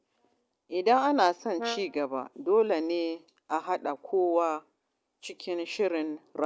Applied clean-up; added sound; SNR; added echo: none; Brass instrument; 12 dB; none.